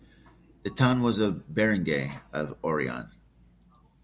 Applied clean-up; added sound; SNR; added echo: none; none; none; none.